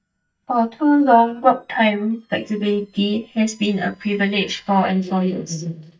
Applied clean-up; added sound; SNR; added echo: neural mask model DeepFilterNet 3.